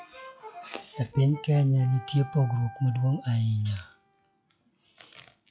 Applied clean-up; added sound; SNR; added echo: classical method log-MMSE.